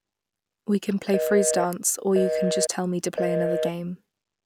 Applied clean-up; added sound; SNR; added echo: none; Telephone; 2 dB; none.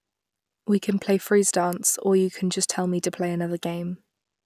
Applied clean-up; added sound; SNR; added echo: none; none; none; none.